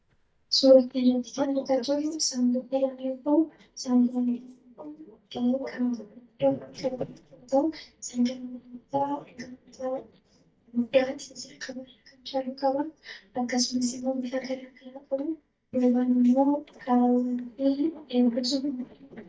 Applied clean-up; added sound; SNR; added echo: neural mask model DeepFilterNet 3.